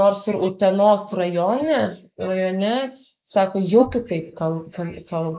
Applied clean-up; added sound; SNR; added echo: neural mask model Resemble Enhance denoiser.